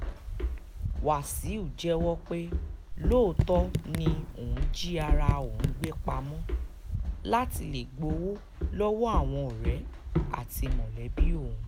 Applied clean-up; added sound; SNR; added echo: none; Raindrop / Drip + Walk, footsteps; -2 dB; none.